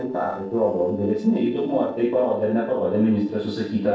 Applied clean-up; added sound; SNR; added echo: neural separator model SepFormer DNS4.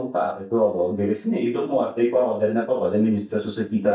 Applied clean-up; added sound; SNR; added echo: neural mask model DeepFilterNet 3.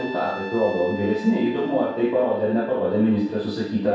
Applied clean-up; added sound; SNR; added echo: none; Trumpet; 17 dB; reverberation time 0.7 s.